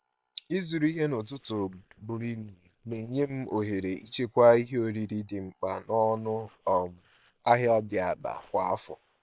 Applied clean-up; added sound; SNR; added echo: neural separator model SepFormer WHAM!.